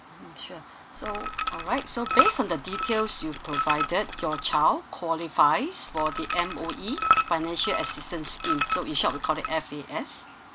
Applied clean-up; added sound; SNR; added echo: none; Liquid; 1 dB; none.